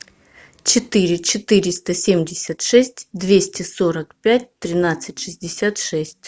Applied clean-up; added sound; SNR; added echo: none; none; none; none.